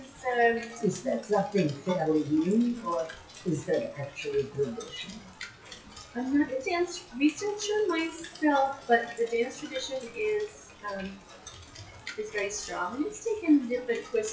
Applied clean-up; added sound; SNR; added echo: classical method WPE with log-MMSE.